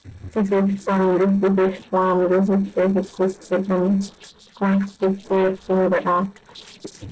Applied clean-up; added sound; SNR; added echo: neural separator model SepFormer DNS4.